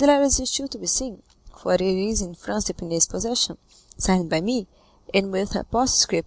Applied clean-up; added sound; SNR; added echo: none; none; none; none.